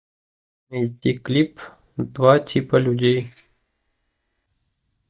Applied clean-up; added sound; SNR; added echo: neural mask model DeepFilterNet 3.